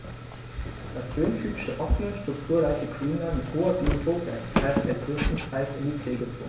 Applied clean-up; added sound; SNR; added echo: none; Walk, footsteps; 3 dB; none.